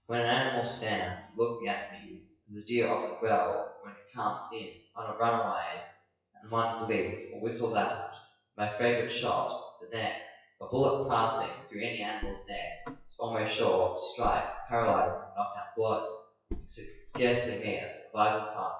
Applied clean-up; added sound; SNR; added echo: classical method WPE with log-MMSE.